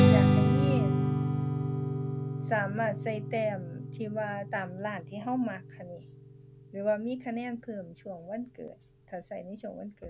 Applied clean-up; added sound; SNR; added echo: none; Strum; -5 dB; none.